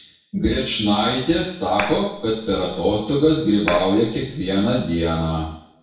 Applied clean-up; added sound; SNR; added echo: none; Clapping; 12 dB; reverberation time 0.6 s.